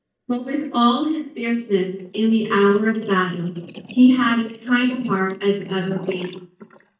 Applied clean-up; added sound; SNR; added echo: neural mask model DeepFilterNet 3.